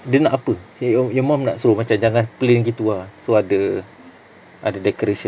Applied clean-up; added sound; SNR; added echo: none; none; none; none.